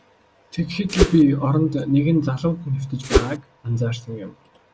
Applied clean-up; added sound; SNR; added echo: none; Whoosh, swoosh, swish; -3 dB; none.